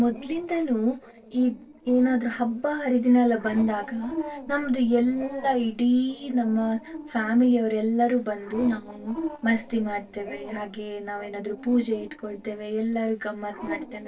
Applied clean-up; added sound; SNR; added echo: neural separator model SepFormer DNS4.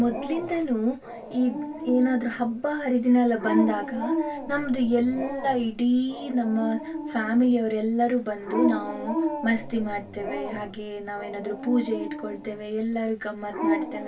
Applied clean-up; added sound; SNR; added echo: none; Dog; 7 dB; reverberation time 0.2 s.